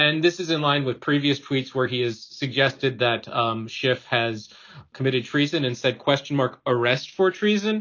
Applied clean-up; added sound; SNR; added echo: none; none; none; none.